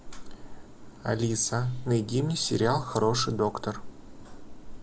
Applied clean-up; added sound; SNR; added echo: none; Gull, seagull / Fowl; 11 dB; none.